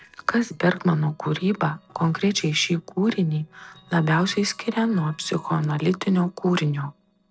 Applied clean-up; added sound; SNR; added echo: neural separator model SepFormer DNS4.